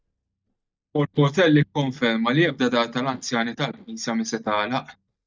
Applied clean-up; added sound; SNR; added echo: neural mask model DeepFilterNet 3.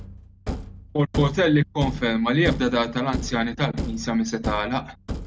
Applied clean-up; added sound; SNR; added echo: none; Thump, thud; 9 dB; none.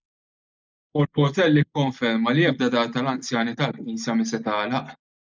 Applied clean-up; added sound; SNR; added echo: neural mask model Resemble Enhance denoiser.